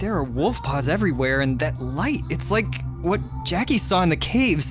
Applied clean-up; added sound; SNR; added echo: none; none; none; none.